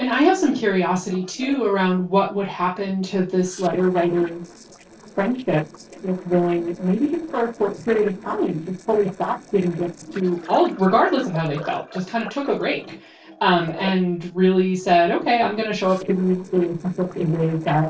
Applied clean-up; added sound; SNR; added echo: neural separator model SepFormer DNS4.